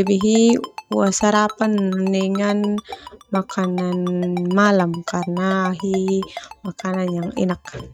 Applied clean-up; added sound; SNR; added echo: neural mask model RNNoise.